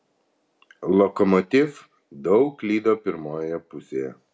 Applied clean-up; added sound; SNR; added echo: none; none; none; none.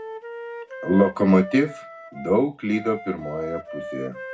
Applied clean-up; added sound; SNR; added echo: none; Wind instrument, woodwind instrument; 13 dB; reverberation time 0.3 s.